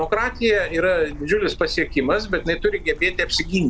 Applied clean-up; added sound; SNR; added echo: none; Stream / Bird; 13 dB; none.